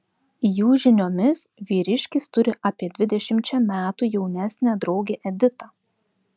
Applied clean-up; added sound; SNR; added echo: none; none; none; none.